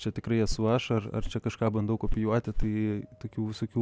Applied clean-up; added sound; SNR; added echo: none; Walk, footsteps; 6 dB; none.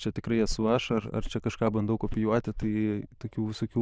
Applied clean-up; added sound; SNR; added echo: neural diffusion model UNIVERSE++.